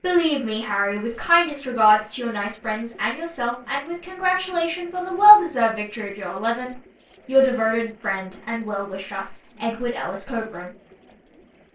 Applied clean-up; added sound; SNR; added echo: neural separator model SepFormer DNS4.